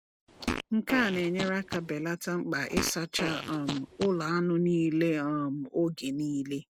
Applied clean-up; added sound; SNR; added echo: none; Fart; 8 dB; none.